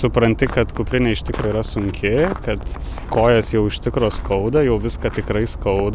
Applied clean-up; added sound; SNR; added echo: none; none; none; none.